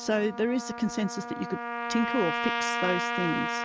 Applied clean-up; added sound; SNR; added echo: none; Trumpet; 2 dB; none.